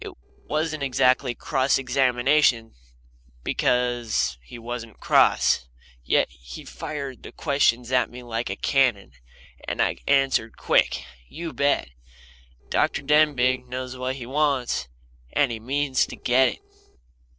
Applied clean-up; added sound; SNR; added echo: neural separator model SepFormer DNS4.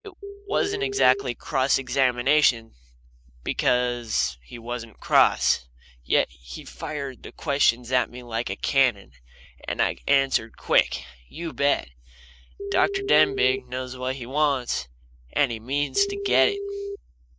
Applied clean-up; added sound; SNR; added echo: neural mask model DeepFilterNet 3.